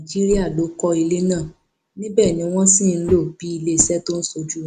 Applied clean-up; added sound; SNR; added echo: none; Walk, footsteps; 15 dB; none.